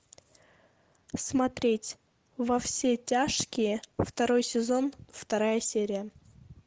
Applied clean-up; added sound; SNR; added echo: none; none; none; none.